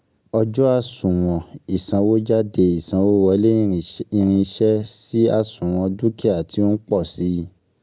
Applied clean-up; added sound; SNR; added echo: none; none; none; none.